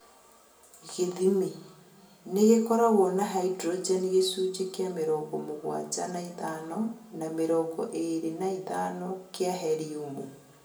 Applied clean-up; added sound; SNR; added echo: none; none; none; reverberation time 0.6 s.